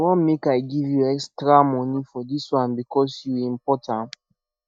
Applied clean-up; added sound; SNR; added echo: neural mask model DeepFilterNet 3.